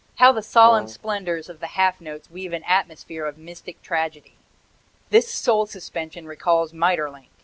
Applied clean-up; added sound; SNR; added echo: none; Brass instrument; 10 dB; none.